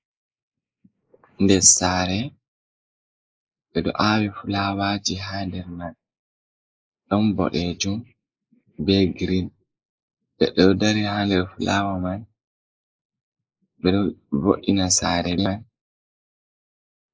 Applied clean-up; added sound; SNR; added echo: neural mask model Resemble Enhance denoiser.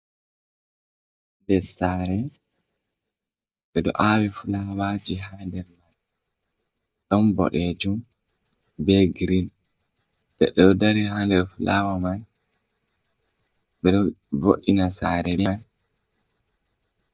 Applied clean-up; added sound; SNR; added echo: neural mask model DeepFilterNet 3.